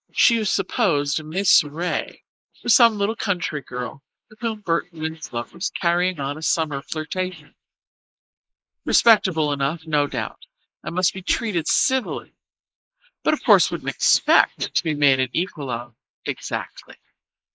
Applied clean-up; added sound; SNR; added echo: neural mask model Resemble Enhance denoiser.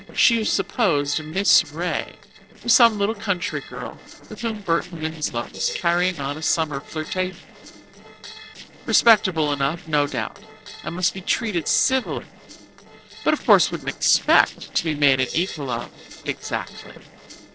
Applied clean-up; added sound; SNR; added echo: neural separator model SepFormer DNS4.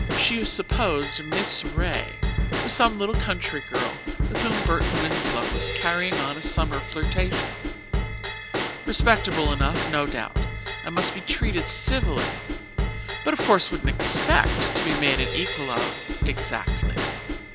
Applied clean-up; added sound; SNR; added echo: none; Bell / Drum / Drum kit; -1 dB; none.